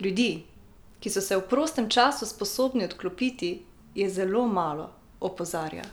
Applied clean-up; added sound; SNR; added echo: none; none; none; none.